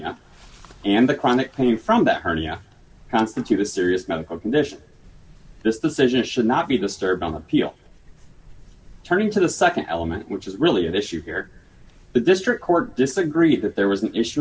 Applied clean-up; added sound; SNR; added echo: none; none; none; none.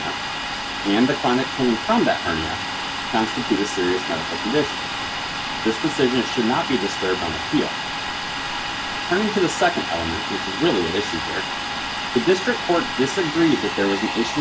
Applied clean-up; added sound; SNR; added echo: none; Domestic sounds, home sounds; 3 dB; none.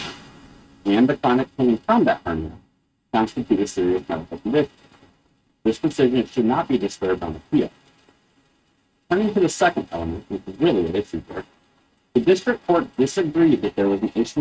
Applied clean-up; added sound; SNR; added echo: neural mask model RNNoise.